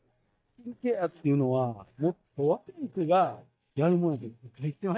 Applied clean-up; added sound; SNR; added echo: neural mask model DeepFilterNet 3.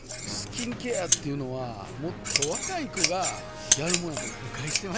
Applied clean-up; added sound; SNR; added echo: none; Rattle (instrument) + Scissors; -2 dB; none.